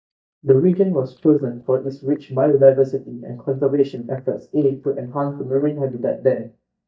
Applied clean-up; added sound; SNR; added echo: neural mask model DeepFilterNet 3.